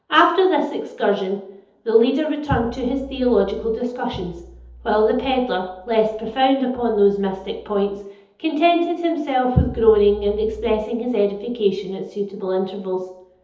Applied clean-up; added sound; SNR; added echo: none; none; none; reverberation time 0.8 s.